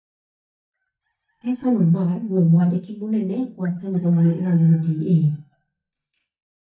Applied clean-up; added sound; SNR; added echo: neural mask model DeepFilterNet 3.